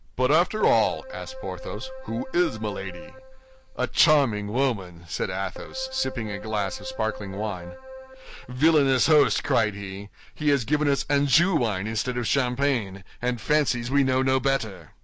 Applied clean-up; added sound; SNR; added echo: none; Keyboard (musical); 15 dB; none.